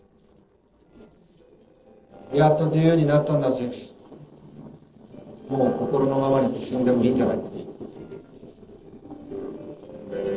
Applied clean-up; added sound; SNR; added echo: neural separator model SepFormer DNS4.